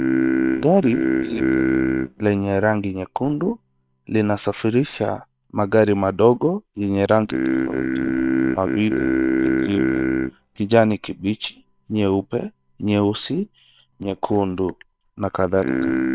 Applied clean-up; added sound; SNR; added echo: neural separator model SepFormer WHAM!.